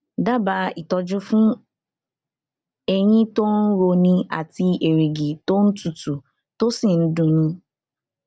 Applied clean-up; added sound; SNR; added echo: none; none; none; none.